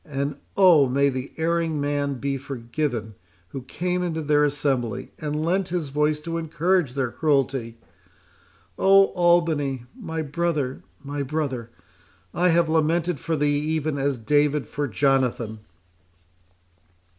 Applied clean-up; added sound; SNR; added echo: none; none; none; none.